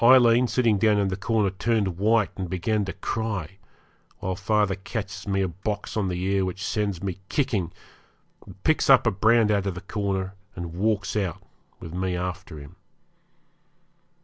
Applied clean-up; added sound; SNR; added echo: none; none; none; none.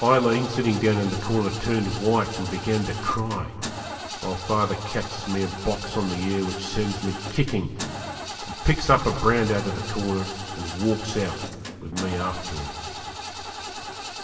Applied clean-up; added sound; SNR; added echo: none; Engine starting / Car; 10 dB; reverberation time 2.6 s.